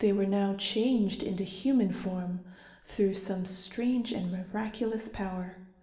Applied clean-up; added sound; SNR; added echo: none; none; none; reverberation time 0.8 s.